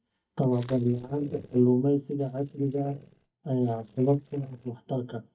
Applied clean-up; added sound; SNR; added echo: neural mask model DeepFilterNet 3.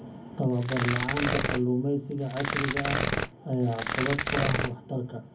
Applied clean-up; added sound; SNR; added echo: none; Tearing; 1 dB; reverberation time 0.3 s.